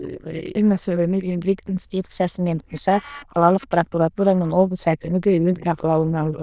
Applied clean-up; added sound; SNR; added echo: neural diffusion model UNIVERSE++.